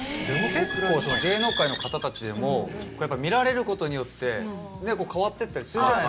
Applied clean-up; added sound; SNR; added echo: none; Squeak; 6 dB; none.